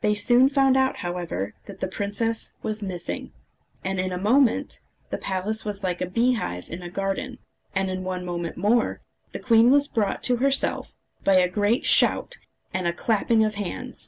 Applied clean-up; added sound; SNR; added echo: none; none; none; none.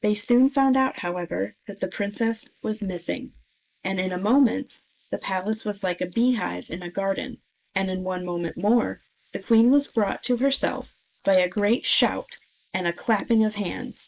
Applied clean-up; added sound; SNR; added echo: neural mask model Resemble Enhance denoiser.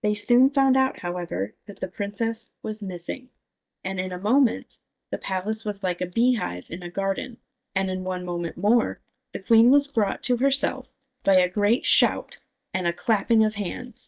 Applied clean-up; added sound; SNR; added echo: neural mask model DeepFilterNet 3.